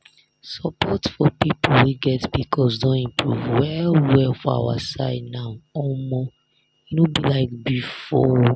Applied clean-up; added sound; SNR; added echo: none; none; none; none.